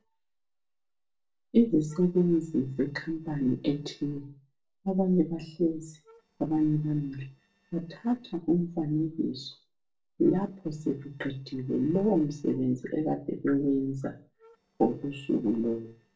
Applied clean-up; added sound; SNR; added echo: neural separator model SepFormer DNS4.